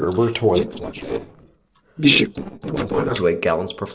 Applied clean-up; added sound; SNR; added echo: neural separator model SepFormer DNS4.